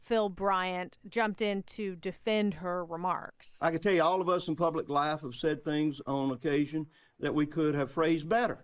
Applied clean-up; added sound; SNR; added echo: neural mask model Resemble Enhance denoiser.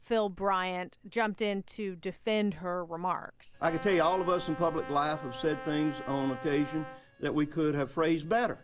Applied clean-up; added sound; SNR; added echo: none; Brass instrument; 12 dB; none.